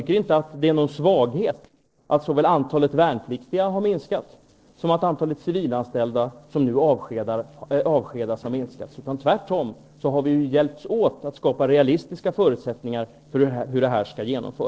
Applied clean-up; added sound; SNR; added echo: neural separator model SepFormer DNS4.